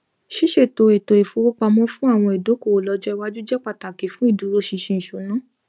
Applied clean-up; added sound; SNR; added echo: none; none; none; none.